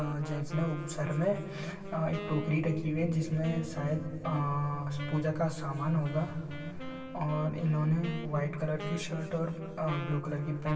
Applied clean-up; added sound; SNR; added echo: none; Wind instrument, woodwind instrument; 12 dB; reverberation time 2.5 s.